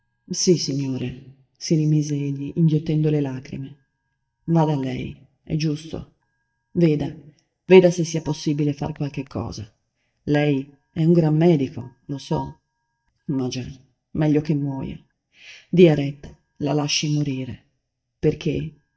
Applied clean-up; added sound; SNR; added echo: neural mask model DeepFilterNet 3.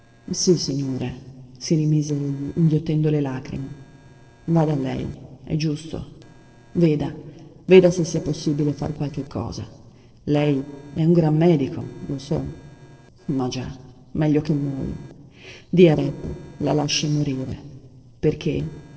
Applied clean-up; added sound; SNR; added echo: neural separator model SepFormer DNS4.